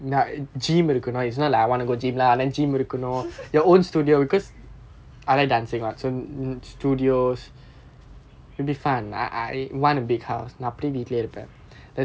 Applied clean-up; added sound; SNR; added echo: none; none; none; none.